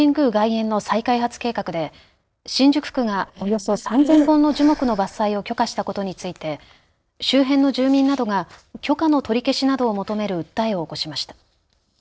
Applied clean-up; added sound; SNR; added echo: neural separator model SepFormer DNS4.